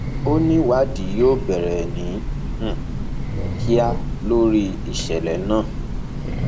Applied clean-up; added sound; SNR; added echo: none; Train; 3 dB; none.